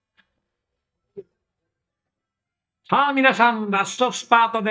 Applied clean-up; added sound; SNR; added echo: neural mask model DeepFilterNet 3.